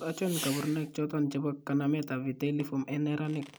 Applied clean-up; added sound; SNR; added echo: none; Fireworks; 15 dB; none.